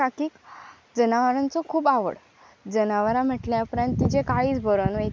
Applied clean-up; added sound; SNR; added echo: none; none; none; none.